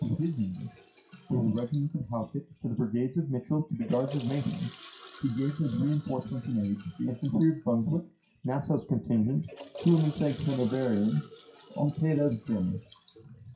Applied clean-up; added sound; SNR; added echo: classical method WPE with log-MMSE.